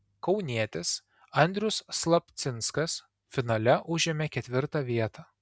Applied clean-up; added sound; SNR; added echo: none; none; none; none.